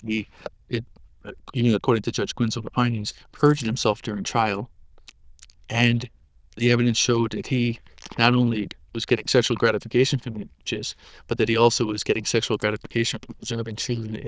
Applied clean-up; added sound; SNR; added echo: neural diffusion model UNIVERSE++.